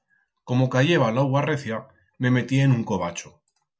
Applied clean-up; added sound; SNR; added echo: none; none; none; none.